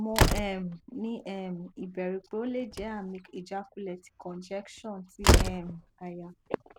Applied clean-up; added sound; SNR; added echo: none; Slam; -5 dB; none.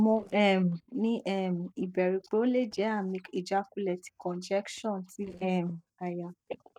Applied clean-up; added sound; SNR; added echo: neural mask model DeepFilterNet 3.